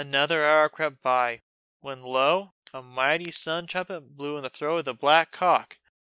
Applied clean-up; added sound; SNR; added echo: neural mask model Resemble Enhance denoiser.